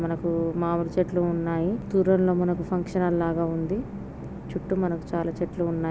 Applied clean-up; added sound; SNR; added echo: none; none; none; none.